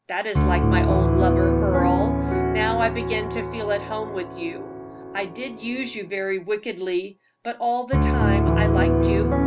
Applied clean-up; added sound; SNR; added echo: none; Piano; -5 dB; none.